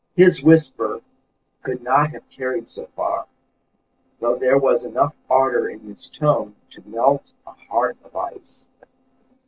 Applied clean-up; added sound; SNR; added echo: neural separator model SepFormer DNS4.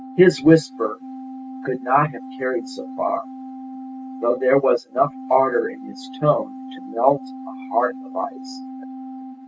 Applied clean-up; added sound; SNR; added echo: neural mask model RNNoise.